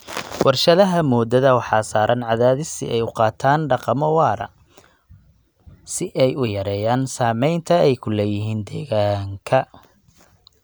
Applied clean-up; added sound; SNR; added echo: none; none; none; none.